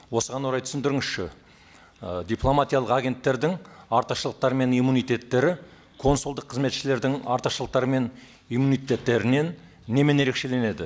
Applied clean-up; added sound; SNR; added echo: none; none; none; none.